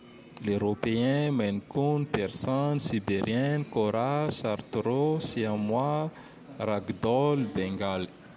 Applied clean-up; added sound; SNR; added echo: none; none; none; none.